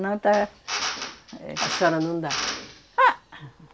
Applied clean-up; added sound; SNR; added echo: none; Drill; 7 dB; none.